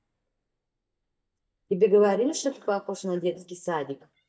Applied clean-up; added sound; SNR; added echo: neural mask model DeepFilterNet 3.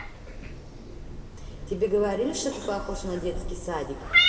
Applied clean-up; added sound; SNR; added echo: none; Meow; -1 dB; reverberation time 2.8 s.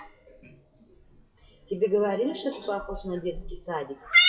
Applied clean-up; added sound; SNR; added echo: classical method WPE with log-MMSE.